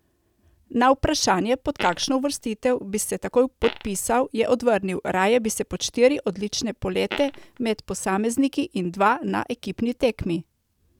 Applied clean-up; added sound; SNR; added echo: none; Fart; 13 dB; none.